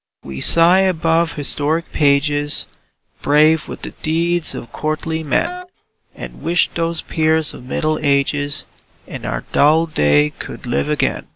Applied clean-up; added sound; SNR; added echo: none; Wind instrument, woodwind instrument; 13 dB; none.